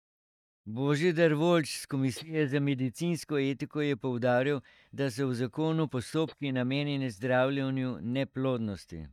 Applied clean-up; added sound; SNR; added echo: neural mask model DeepFilterNet 3.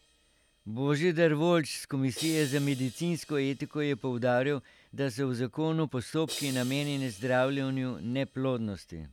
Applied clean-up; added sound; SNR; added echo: none; Crash cymbal; 18 dB; none.